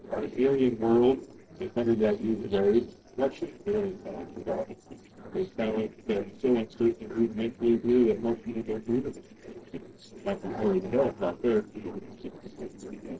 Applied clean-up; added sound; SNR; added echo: neural separator model SepFormer DNS4.